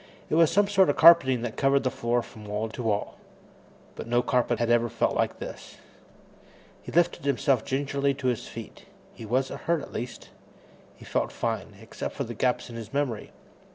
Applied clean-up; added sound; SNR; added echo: none; none; none; none.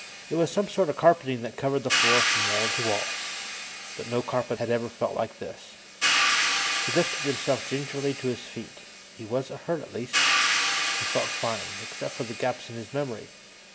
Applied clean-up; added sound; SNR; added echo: none; Hi-hat; 0 dB; none.